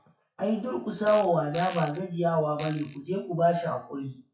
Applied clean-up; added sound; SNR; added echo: classical method WPE with log-MMSE.